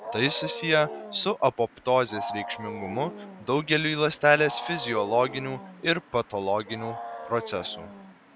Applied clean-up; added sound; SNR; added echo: none; Wild animals; 12 dB; none.